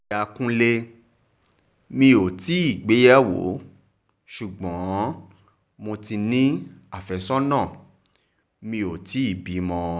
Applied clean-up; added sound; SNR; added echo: none; none; none; none.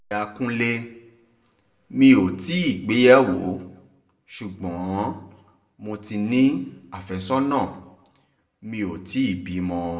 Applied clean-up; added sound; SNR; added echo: none; none; none; reverberation time 0.6 s.